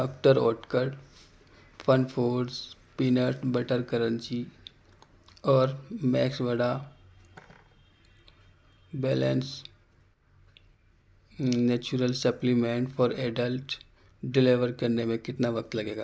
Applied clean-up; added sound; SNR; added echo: none; none; none; none.